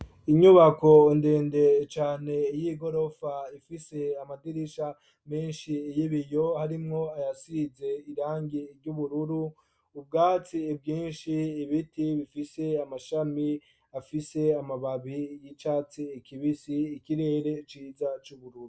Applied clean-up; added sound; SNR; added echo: none; none; none; none.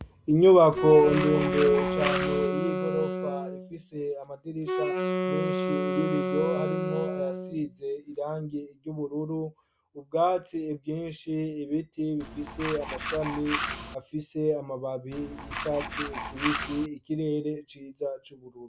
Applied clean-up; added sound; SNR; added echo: none; Tools + Wind instrument, woodwind instrument; 3 dB; none.